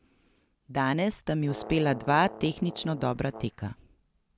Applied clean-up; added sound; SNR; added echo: none; Brass instrument; 15 dB; none.